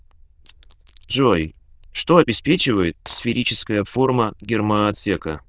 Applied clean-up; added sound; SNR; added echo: neural diffusion model UNIVERSE++.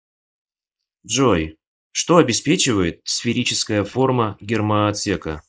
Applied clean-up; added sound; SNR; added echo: neural mask model Resemble Enhance denoiser.